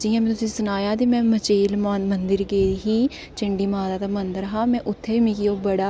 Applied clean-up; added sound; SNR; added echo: none; none; none; none.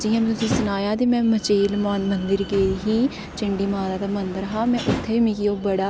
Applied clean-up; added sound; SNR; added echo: none; Slam; 10 dB; none.